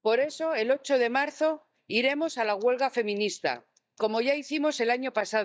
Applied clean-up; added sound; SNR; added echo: neural mask model DeepFilterNet 3.